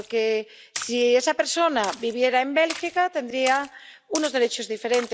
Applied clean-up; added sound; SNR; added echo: none; Splash, splatter; 16 dB; none.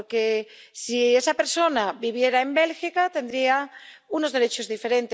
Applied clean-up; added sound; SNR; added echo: none; none; none; none.